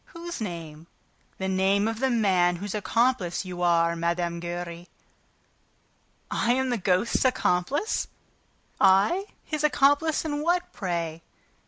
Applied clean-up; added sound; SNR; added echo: none; none; none; none.